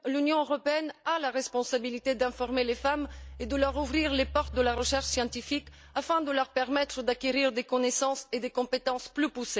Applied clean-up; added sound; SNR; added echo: neural mask model DeepFilterNet 3.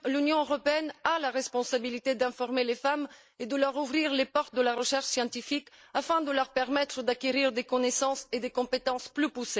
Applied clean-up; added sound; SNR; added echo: neural mask model Resemble Enhance denoiser.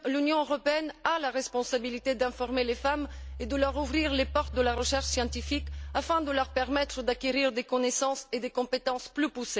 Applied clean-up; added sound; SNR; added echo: none; Engine; 13 dB; none.